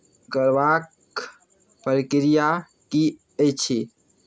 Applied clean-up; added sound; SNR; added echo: none; none; none; none.